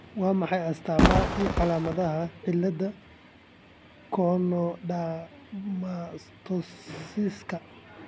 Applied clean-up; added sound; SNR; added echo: none; Fireworks; -4 dB; none.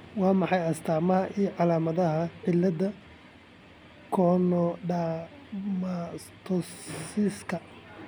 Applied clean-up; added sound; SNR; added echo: none; none; none; none.